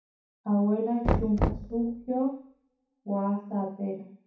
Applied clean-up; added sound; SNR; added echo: none; Knock; 3 dB; reverberation time 0.6 s.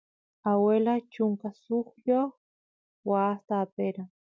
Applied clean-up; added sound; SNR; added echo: none; none; none; none.